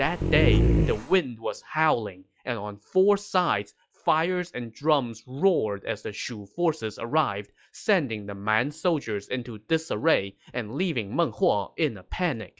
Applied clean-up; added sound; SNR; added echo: classical method log-MMSE.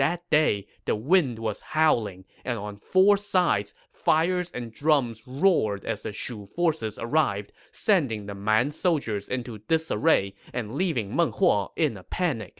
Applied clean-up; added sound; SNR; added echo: none; none; none; none.